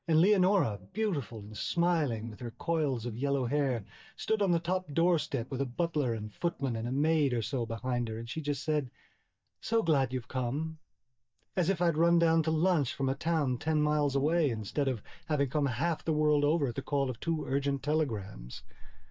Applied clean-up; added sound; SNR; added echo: neural mask model DeepFilterNet 3.